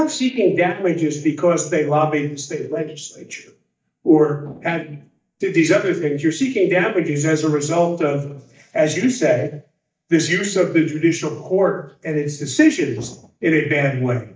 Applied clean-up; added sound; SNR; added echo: neural mask model DeepFilterNet 3.